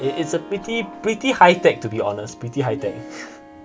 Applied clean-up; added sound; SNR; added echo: none; Harp; 15 dB; none.